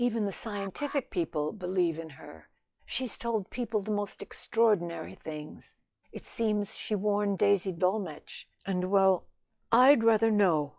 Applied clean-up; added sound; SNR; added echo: classical method log-MMSE.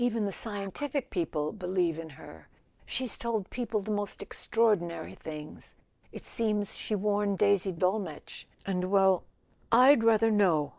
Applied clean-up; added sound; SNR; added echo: neural mask model DeepFilterNet 3.